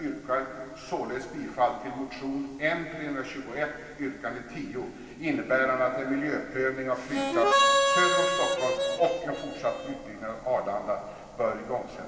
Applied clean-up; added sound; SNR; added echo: none; Harmonica; -4 dB; reverberation time 2.5 s.